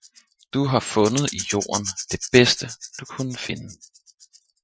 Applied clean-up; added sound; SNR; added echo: classical method Wiener filter.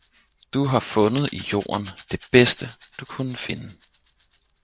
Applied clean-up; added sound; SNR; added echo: none; Rattle / Rattle (instrument); 11 dB; none.